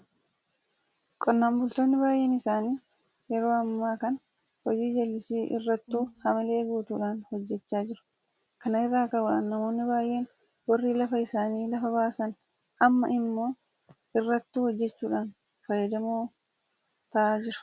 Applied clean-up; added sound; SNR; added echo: none; Brass instrument; 13 dB; none.